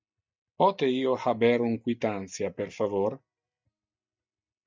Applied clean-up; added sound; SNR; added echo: neural mask model DeepFilterNet 3.